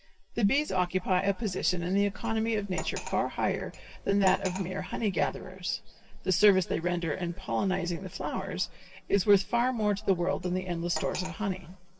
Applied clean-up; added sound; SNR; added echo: none; Cutlery, silverware; 14 dB; reverberation time 2.3 s.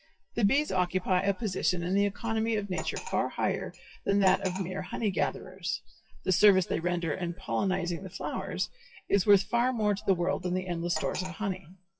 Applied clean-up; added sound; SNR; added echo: classical method WPE with log-MMSE.